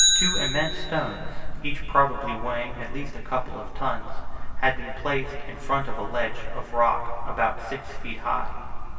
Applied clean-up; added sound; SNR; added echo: none; Bicycle; 7 dB; reverberation time 2.6 s.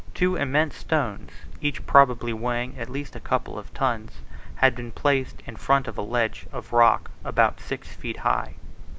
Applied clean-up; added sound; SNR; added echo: none; none; none; none.